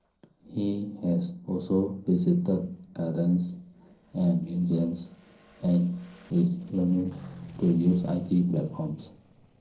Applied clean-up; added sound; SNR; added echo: neural separator model SepFormer DNS4.